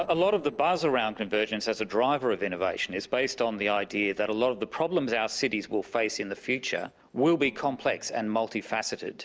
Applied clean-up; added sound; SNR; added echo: neural separator model SepFormer DNS4.